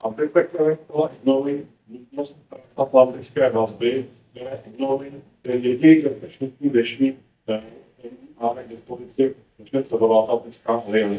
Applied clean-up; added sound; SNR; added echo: neural mask model DeepFilterNet 3.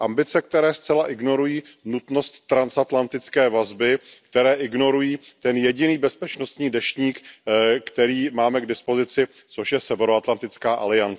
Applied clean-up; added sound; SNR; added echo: none; none; none; none.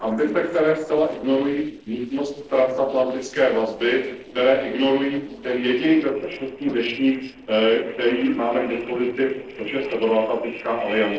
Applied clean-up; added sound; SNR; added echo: neural separator model SepFormer DNS4.